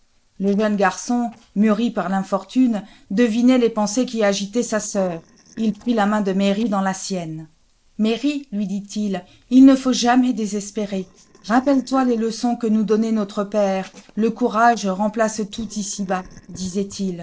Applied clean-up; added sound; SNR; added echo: neural separator model SepFormer DNS4.